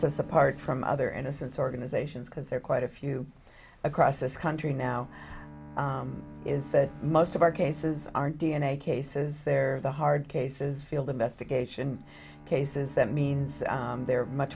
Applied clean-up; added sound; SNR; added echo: none; Bowed string instrument; 19 dB; none.